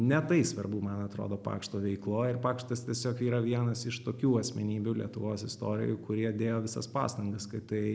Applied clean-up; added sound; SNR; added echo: none; none; none; none.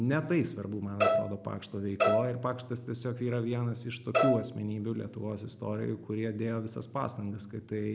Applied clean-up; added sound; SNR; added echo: none; Bowed string instrument; -2 dB; none.